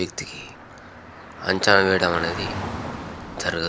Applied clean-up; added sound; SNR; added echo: none; Traffic noise, roadway noise / Car; 10 dB; none.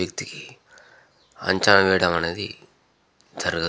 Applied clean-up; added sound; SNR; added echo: none; none; none; none.